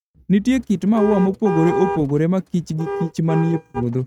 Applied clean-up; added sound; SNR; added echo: neural mask model RNNoise.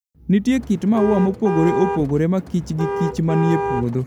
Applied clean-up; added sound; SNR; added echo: none; Car; 6 dB; none.